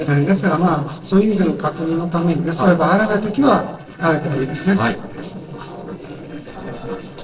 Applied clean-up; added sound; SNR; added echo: neural separator model SepFormer DNS4.